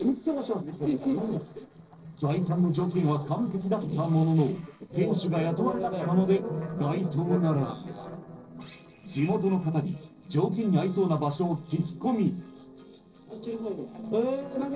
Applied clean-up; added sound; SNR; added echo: neural separator model SepFormer DNS4.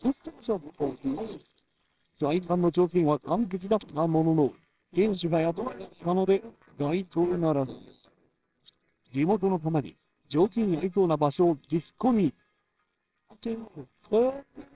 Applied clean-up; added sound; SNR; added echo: neural separator model SepFormer WHAMR!.